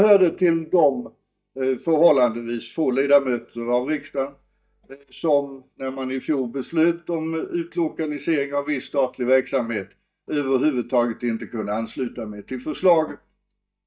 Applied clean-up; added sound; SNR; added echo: neural mask model DeepFilterNet 3.